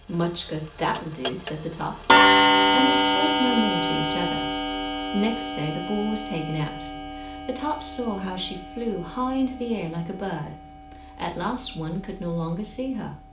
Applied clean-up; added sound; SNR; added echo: none; Clock; -3 dB; reverberation time 0.4 s.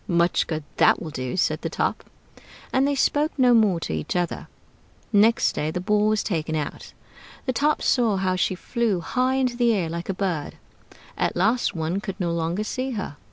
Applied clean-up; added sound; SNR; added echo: none; none; none; none.